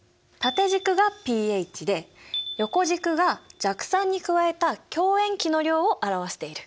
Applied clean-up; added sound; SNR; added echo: none; none; none; none.